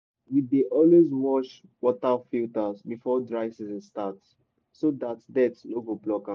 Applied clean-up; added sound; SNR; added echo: none; none; none; none.